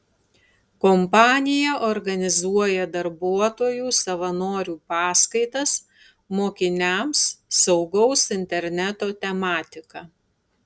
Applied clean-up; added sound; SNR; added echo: none; none; none; none.